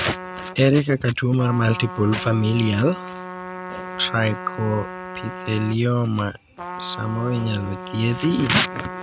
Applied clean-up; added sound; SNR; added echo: none; Trumpet; 12 dB; none.